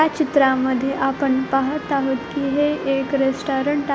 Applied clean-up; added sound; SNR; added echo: none; Trumpet; 20 dB; none.